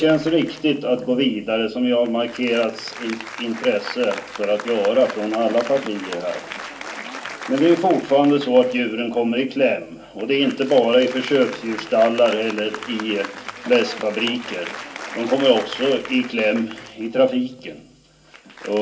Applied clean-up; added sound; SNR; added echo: none; Applause; 15 dB; reverberation time 0.2 s.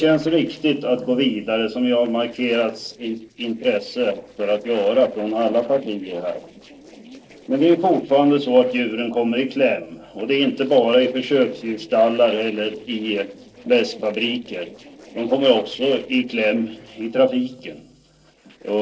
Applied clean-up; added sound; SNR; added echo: neural separator model SepFormer DNS4.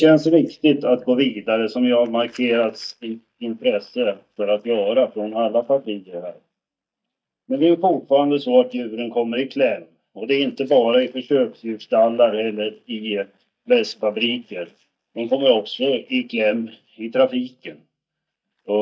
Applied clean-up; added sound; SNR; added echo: neural mask model DeepFilterNet 3.